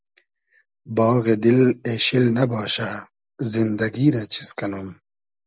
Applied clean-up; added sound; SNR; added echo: none; none; none; none.